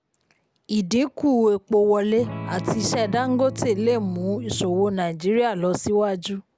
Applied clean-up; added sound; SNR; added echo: none; Electric guitar / Strum; 12 dB; none.